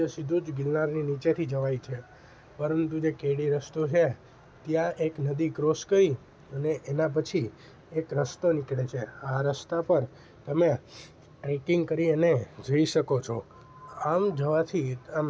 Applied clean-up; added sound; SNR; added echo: none; none; none; none.